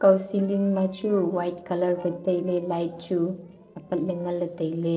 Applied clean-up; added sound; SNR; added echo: neural separator model SepFormer DNS4.